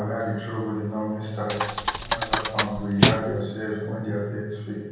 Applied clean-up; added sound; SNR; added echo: none; Thump, thud; -4 dB; reverberation time 1.3 s.